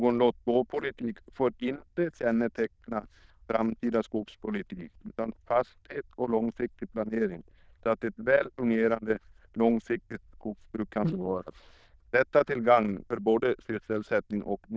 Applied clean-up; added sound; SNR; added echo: neural diffusion model UNIVERSE++.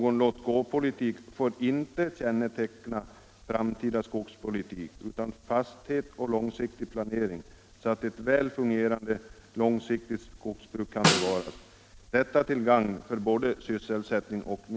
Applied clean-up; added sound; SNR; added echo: none; Snare drum; 0 dB; none.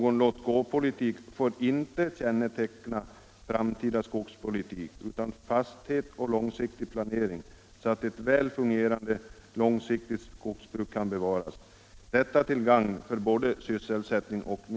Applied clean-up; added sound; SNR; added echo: none; none; none; none.